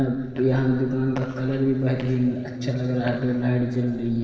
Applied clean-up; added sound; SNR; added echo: none; none; none; reverberation time 2.5 s.